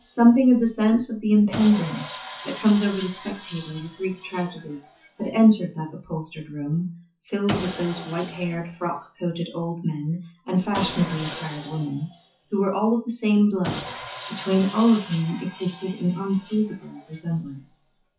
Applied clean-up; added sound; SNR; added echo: classical method WPE with log-MMSE.